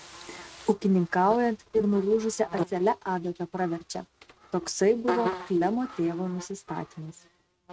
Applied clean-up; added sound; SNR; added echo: neural mask model RNNoise.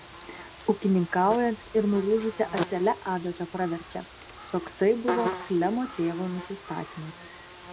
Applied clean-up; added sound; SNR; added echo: none; Buzz; 10 dB; none.